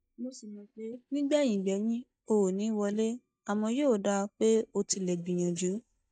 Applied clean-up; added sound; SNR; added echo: neural mask model DeepFilterNet 3.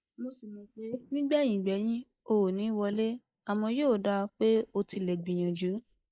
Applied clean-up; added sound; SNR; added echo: neural mask model Resemble Enhance denoiser.